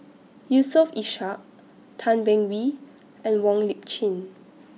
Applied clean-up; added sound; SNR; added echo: none; none; none; none.